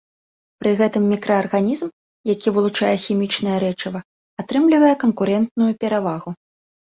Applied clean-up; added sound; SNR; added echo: none; none; none; none.